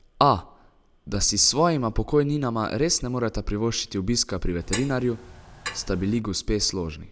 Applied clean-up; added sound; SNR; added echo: none; Clock; 12 dB; none.